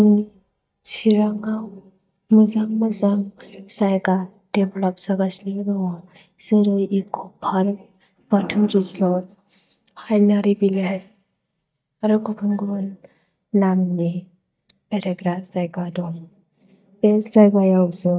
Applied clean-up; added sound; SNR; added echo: neural mask model DeepFilterNet 3.